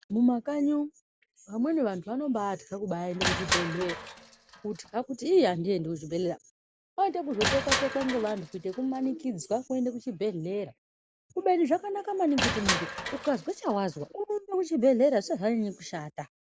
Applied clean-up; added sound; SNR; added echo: none; Crushing; 6 dB; none.